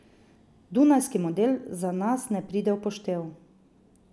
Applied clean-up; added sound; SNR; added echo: none; none; none; none.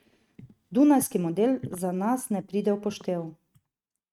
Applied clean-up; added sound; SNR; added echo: neural mask model RNNoise.